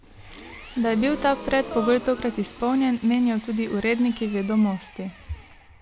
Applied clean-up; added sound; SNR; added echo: none; Power tool + Gasp; 14 dB; none.